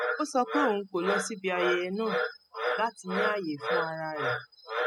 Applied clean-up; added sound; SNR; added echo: classical method spectral subtraction.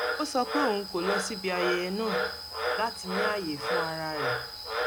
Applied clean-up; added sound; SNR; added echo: none; Frog; 0 dB; none.